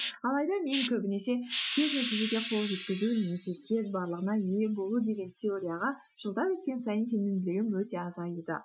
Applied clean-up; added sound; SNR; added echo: classical method Wiener filter.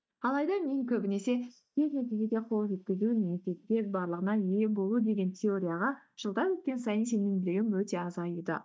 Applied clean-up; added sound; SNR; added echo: neural mask model DeepFilterNet 3.